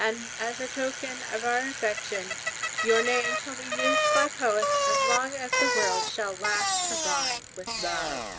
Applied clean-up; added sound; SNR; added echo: none; Bicycle; -2 dB; none.